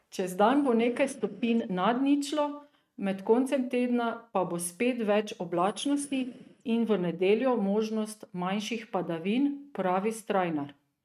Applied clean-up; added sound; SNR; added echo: neural mask model RNNoise.